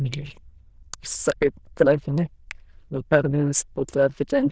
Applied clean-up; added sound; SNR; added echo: neural diffusion model UNIVERSE++.